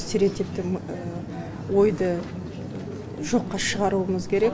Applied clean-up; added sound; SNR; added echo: none; none; none; none.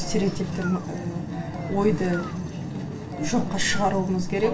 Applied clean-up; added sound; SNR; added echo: none; Engine; 16 dB; reverberation time 0.4 s.